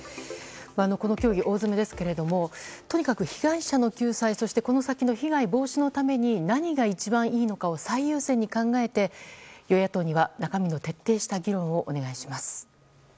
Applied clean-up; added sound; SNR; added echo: none; none; none; none.